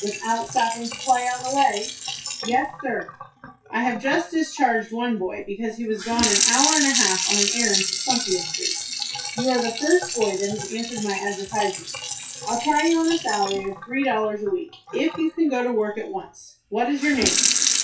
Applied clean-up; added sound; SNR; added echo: classical method WPE with log-MMSE.